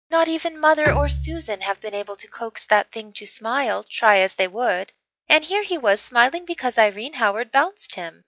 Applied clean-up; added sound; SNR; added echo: classical method log-MMSE.